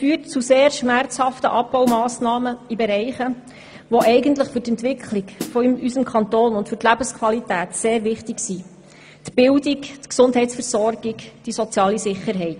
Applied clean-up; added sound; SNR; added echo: none; Snare drum; 14 dB; none.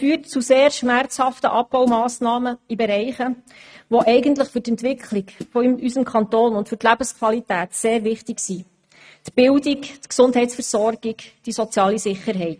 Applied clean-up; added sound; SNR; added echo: neural mask model RNNoise.